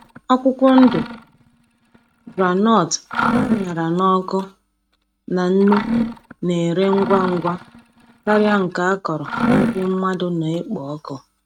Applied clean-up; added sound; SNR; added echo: neural mask model RNNoise.